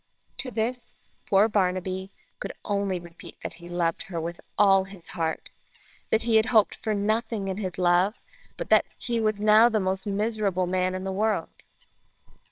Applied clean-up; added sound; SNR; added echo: neural separator model SepFormer WHAMR!.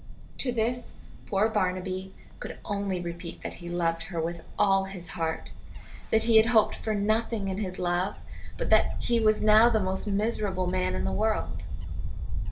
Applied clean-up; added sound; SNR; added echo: none; Wind / Bird; 3 dB; reverberation time 0.2 s.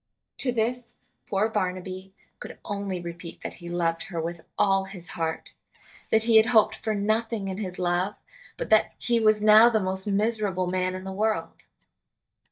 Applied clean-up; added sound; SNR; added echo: neural mask model DeepFilterNet 3.